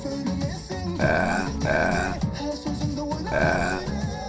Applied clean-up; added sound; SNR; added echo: none; Burping, eructation; -4 dB; reverberation time 0.3 s.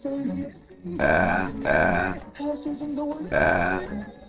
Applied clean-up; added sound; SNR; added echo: neural separator model SepFormer DNS4.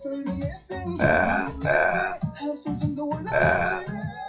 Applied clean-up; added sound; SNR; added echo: classical method WPE with log-MMSE.